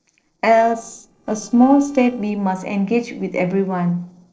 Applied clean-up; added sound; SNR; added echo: neural separator model SepFormer DNS4.